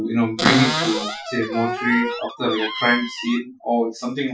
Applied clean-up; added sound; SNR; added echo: classical method Wiener filter.